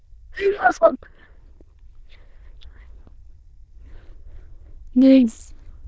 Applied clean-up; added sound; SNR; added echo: neural diffusion model UNIVERSE++.